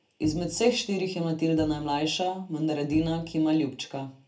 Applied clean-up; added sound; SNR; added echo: none; Bowed string instrument; 18 dB; reverberation time 0.3 s.